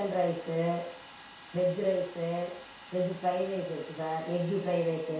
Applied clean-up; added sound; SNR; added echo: none; Domestic sounds, home sounds; 18 dB; reverberation time 0.6 s.